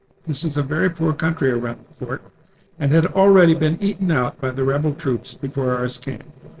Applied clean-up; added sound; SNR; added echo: neural separator model SepFormer DNS4.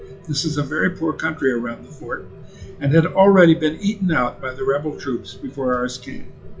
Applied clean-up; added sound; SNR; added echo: classical method WPE with log-MMSE.